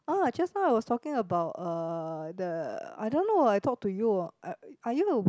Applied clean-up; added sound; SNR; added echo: none; none; none; none.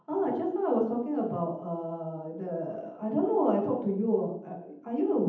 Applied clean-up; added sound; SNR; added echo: none; none; none; reverberation time 0.8 s.